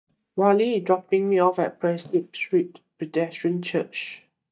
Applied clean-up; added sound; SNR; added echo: neural mask model DeepFilterNet 3.